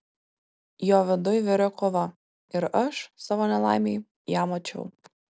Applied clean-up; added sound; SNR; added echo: none; none; none; none.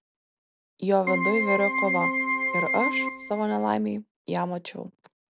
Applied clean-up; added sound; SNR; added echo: none; Keyboard (musical); -1 dB; none.